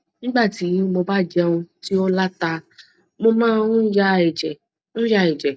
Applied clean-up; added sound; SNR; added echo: none; none; none; none.